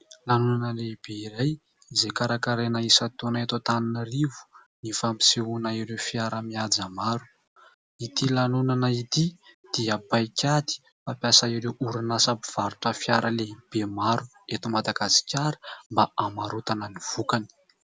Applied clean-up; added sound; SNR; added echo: none; none; none; none.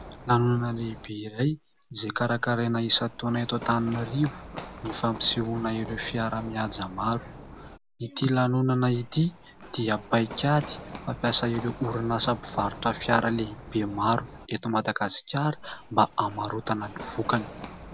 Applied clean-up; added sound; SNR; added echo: none; Run; 16 dB; none.